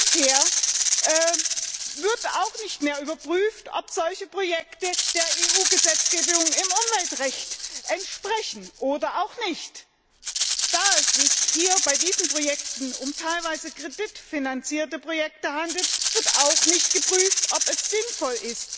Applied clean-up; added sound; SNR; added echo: none; Rattle (instrument); -3 dB; none.